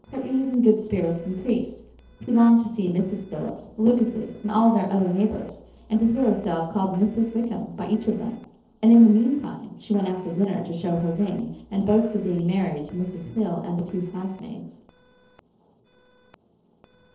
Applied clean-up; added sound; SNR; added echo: neural separator model SepFormer DNS4.